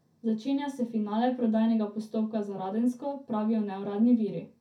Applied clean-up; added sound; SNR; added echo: none; none; none; reverberation time 0.3 s.